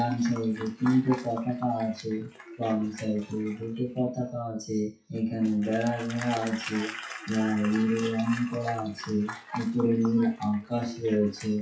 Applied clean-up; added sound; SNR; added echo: classical method WPE with log-MMSE.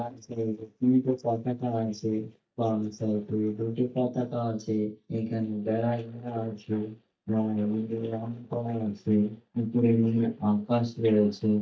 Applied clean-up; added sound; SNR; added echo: neural mask model DeepFilterNet 3.